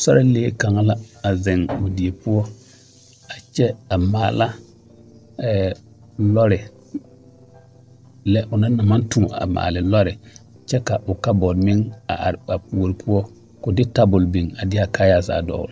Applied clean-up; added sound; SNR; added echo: neural separator model SepFormer DNS4.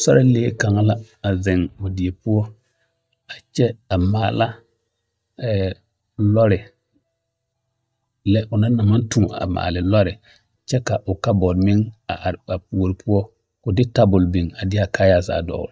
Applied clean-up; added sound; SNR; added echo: neural mask model DeepFilterNet 3.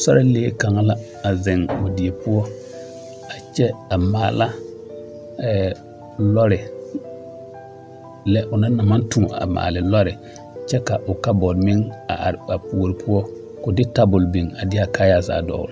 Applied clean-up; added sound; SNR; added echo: none; Piano; 15 dB; none.